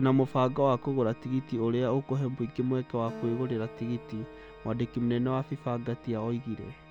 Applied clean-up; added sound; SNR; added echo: none; Organ + Acoustic guitar; 18 dB; none.